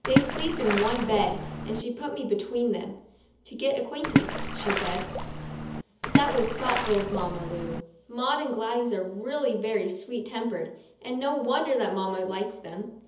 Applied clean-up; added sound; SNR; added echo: none; Splash, splatter; -1 dB; reverberation time 0.7 s.